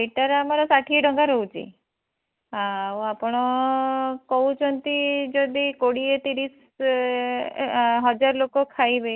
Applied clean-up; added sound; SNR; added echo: none; none; none; none.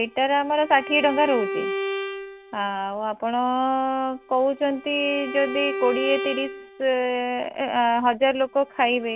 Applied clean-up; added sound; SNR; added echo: none; Bowed string instrument; 10 dB; none.